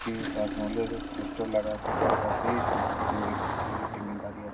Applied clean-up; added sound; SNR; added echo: none; Engine starting; -3 dB; reverberation time 0.4 s.